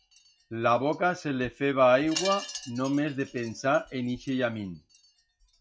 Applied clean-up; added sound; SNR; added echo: classical method log-MMSE.